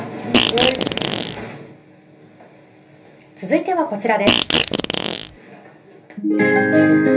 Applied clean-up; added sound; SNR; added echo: none; Fart; -2 dB; reverberation time 0.3 s.